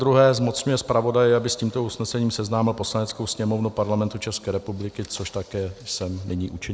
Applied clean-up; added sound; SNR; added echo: none; none; none; none.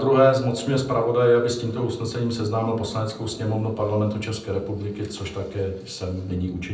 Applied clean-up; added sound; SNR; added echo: none; none; none; reverberation time 0.6 s.